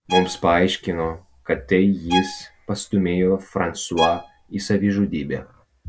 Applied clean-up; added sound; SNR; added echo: none; Bowed string instrument; 9 dB; none.